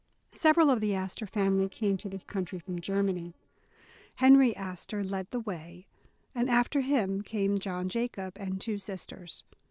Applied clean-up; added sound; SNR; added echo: neural separator model SepFormer DNS4.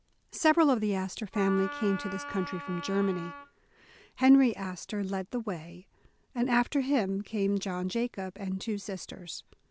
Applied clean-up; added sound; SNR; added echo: none; Wind instrument, woodwind instrument; 11 dB; none.